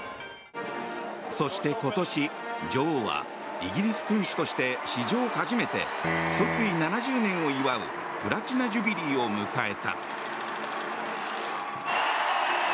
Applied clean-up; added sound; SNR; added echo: none; Piano; 2 dB; none.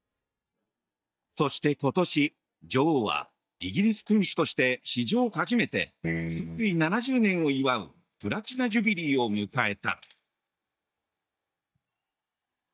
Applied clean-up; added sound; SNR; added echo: neural mask model DeepFilterNet 3.